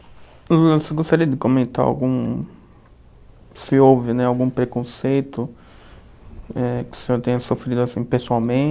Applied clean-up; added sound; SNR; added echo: none; none; none; none.